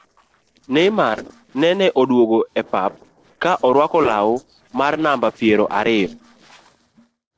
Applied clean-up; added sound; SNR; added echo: neural separator model SepFormer DNS4.